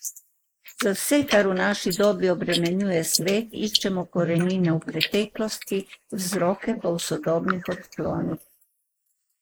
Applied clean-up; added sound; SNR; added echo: neural mask model Resemble Enhance denoiser.